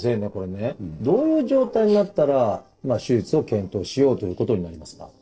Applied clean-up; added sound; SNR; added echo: neural separator model SepFormer DNS4.